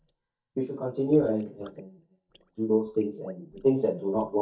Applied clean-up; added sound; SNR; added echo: neural mask model DeepFilterNet 3.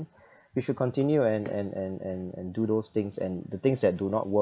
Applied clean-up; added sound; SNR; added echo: none; none; none; none.